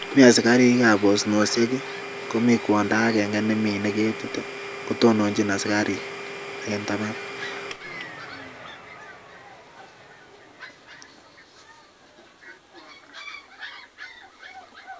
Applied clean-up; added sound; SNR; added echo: none; Domestic sounds, home sounds; 13 dB; none.